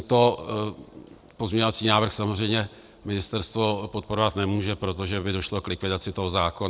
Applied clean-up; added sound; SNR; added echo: none; none; none; none.